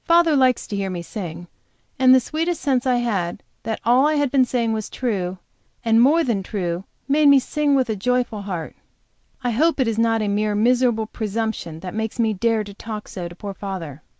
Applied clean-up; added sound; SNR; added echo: none; none; none; none.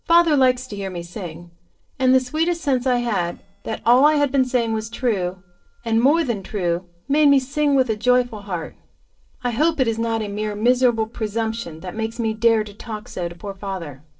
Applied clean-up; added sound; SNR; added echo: neural separator model SepFormer DNS4.